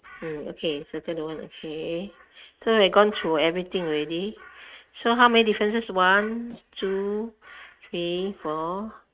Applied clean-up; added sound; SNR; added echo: neural mask model RNNoise.